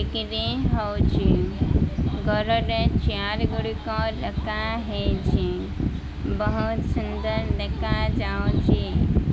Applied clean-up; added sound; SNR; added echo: none; none; none; none.